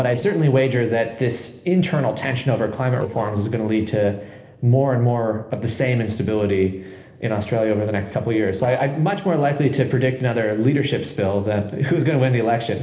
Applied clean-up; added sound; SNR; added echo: neural separator model SepFormer DNS4.